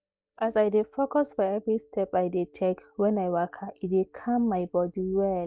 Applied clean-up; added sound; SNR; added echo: neural mask model DeepFilterNet 3.